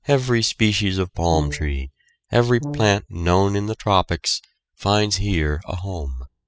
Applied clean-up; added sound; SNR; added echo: classical method spectral subtraction.